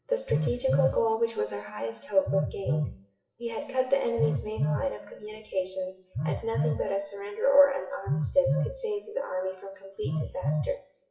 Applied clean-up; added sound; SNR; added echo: classical method WPE with log-MMSE.